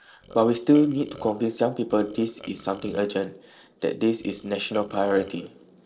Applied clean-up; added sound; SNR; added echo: neural separator model SepFormer DNS4.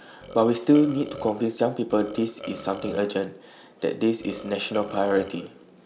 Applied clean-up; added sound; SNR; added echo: none; Burping, eructation; 15 dB; none.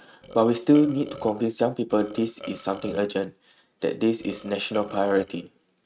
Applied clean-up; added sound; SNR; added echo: neural mask model RNNoise.